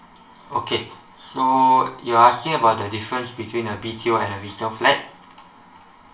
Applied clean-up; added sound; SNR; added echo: none; none; none; reverberation time 0.4 s.